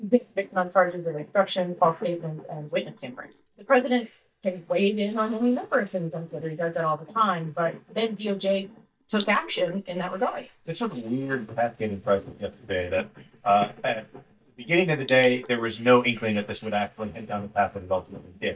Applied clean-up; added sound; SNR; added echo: neural mask model DeepFilterNet 3.